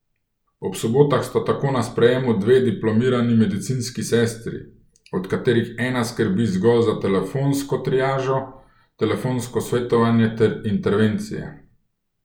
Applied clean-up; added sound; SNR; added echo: none; none; none; none.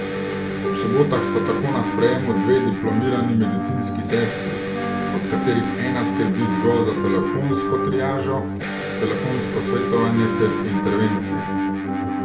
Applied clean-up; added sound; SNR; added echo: none; Wind instrument, woodwind instrument + Electric guitar; 0 dB; none.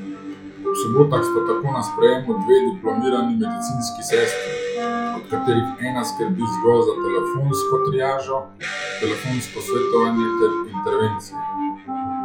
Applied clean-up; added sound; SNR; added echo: classical method log-MMSE.